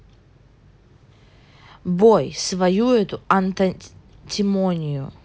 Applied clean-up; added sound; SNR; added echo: none; none; none; none.